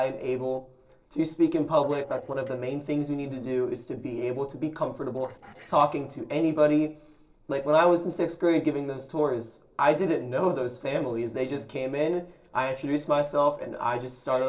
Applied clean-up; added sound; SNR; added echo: neural separator model SepFormer DNS4.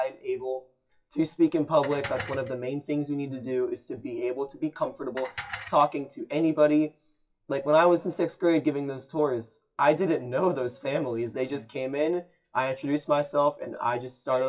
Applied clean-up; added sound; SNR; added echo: classical method WPE with log-MMSE.